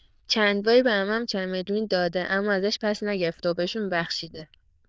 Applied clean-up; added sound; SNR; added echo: neural diffusion model UNIVERSE++.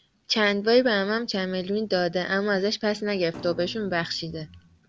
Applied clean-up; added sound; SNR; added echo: none; Thump, thud; 18 dB; none.